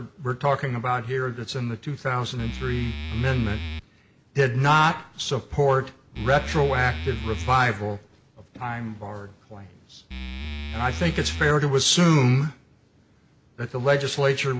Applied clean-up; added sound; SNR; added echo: none; Musical instrument; 7 dB; none.